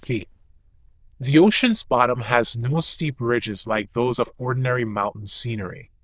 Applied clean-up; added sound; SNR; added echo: neural diffusion model UNIVERSE++.